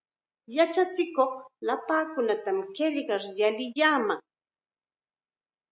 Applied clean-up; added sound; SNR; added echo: none; none; none; none.